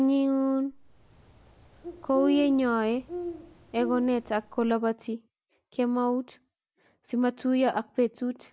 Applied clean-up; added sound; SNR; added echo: none; Bird; 12 dB; none.